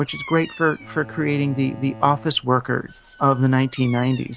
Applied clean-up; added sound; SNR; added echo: none; Bird vocalization, bird call, bird song + Bowed string instrument; 18 dB; none.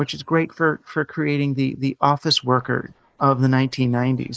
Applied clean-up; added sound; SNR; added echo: neural mask model Resemble Enhance denoiser.